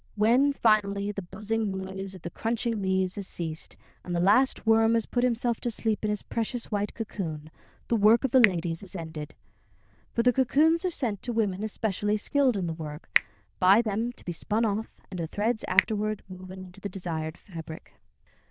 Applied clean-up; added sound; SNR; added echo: neural diffusion model UNIVERSE++.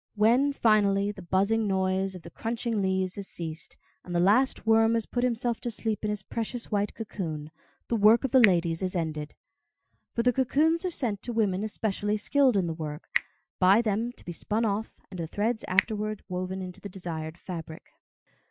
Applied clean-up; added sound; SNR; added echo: classical method Wiener filter.